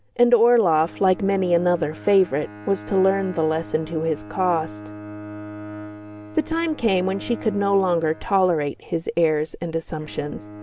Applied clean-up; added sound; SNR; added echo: none; Bowed string instrument; 16 dB; none.